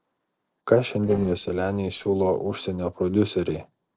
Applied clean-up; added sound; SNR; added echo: neural separator model SepFormer DNS4.